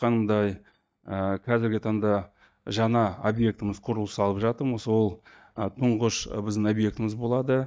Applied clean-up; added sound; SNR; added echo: neural mask model DeepFilterNet 3.